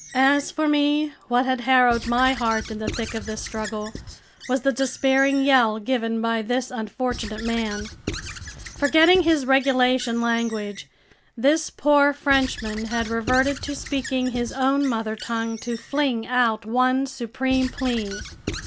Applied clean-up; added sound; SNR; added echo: none; Squeak / Writing; 14 dB; none.